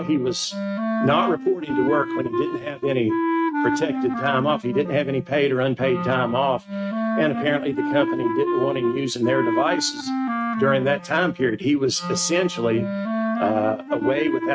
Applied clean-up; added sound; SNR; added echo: neural mask model RNNoise.